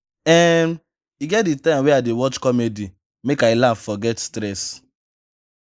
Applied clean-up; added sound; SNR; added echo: neural mask model Resemble Enhance denoiser.